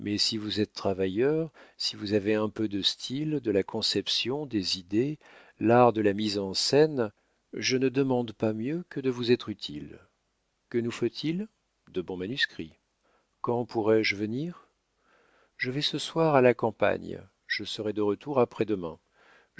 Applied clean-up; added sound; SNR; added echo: none; none; none; none.